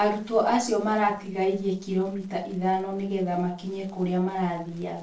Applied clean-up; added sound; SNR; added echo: neural separator model SepFormer DNS4.